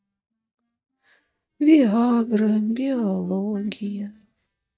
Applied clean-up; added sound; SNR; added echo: neural mask model DeepFilterNet 3.